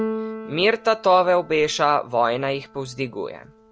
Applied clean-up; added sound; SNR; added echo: none; Keyboard (musical); 13 dB; none.